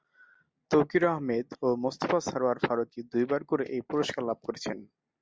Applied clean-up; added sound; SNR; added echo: none; none; none; none.